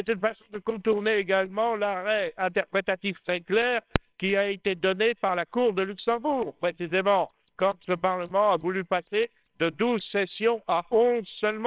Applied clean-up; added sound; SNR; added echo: neural separator model SepFormer WHAMR!.